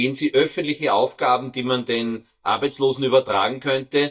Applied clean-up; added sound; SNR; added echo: neural mask model DeepFilterNet 3.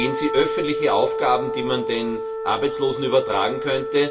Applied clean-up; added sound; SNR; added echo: none; Wind instrument, woodwind instrument; 4 dB; reverberation time 0.2 s.